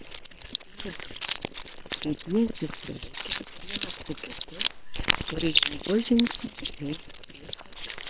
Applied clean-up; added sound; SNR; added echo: neural separator model SepFormer WHAM!.